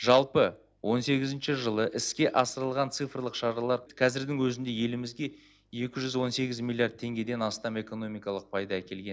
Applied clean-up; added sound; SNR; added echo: none; none; none; none.